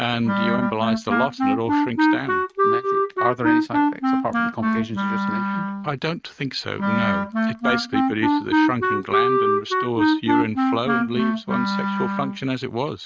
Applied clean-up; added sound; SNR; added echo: neural mask model RNNoise.